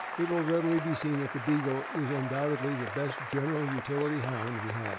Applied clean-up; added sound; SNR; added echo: none; Applause / Cheering; 7 dB; none.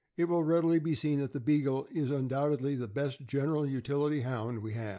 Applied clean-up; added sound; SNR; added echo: none; none; none; none.